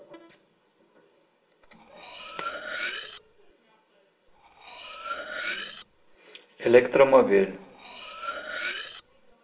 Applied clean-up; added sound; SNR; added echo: none; Cutlery, silverware; 8 dB; reverberation time 0.4 s.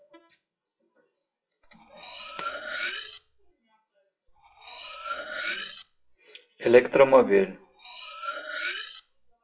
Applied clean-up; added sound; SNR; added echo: classical method WPE with log-MMSE.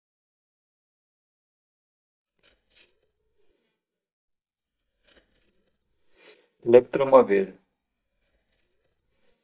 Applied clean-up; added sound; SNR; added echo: neural mask model DeepFilterNet 3.